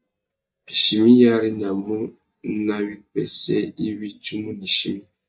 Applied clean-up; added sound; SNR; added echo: neural mask model DeepFilterNet 3.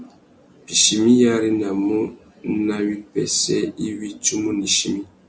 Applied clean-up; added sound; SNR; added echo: none; none; none; none.